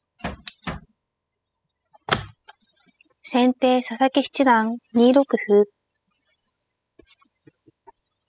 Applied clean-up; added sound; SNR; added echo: classical method spectral subtraction.